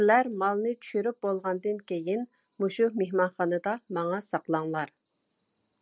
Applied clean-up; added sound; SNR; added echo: none; none; none; none.